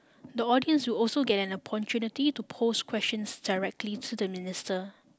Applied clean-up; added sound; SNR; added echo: none; none; none; none.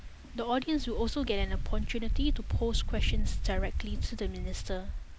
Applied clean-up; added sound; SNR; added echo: none; Wind; -4 dB; none.